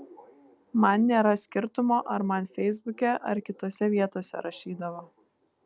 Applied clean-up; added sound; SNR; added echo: none; none; none; none.